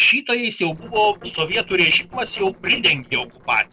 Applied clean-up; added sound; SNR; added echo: neural separator model SepFormer DNS4.